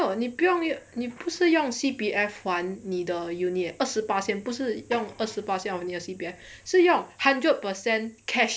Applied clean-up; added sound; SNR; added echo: none; none; none; none.